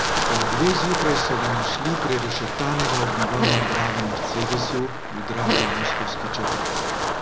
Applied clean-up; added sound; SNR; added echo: none; Wind + Fart; -4 dB; none.